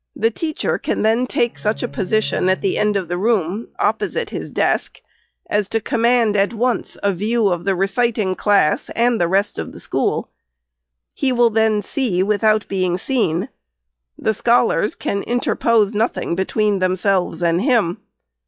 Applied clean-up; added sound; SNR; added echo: classical method log-MMSE.